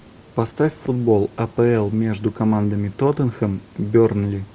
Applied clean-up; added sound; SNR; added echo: none; none; none; none.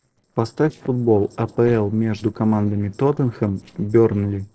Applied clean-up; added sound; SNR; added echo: neural separator model SepFormer DNS4.